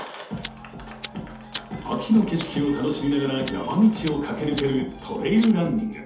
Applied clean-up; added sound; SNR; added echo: none; Fire; 19 dB; reverberation time 0.6 s.